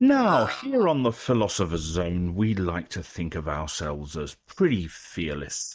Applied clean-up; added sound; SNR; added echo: neural mask model DeepFilterNet 3.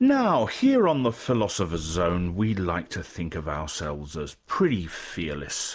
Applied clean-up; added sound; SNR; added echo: none; none; none; none.